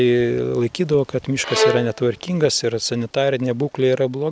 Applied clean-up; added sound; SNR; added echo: none; Bowed string instrument; 6 dB; none.